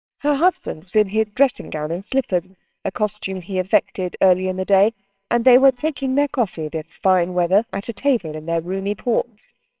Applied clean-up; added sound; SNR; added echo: neural separator model SepFormer WHAMR!.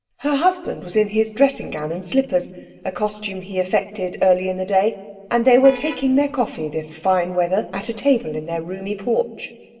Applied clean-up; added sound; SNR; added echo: neural separator model SepFormer DNS4.